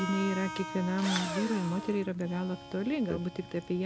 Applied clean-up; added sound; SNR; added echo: none; Harmonica + Engine / Drill; 8 dB; none.